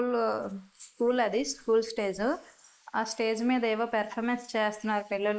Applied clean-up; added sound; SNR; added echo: neural mask model Resemble Enhance denoiser.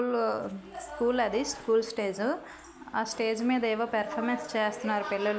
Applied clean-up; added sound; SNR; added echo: none; none; none; none.